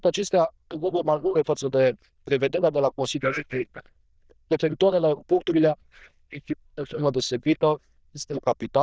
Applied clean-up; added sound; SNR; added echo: neural diffusion model UNIVERSE++.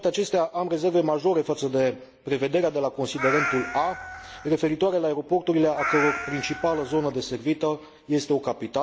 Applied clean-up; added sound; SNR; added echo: none; Meow; 6 dB; none.